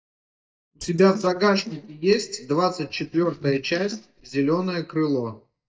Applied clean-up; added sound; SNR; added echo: neural mask model DeepFilterNet 3.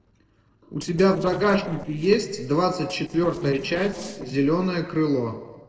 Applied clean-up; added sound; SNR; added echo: neural separator model SepFormer DNS4.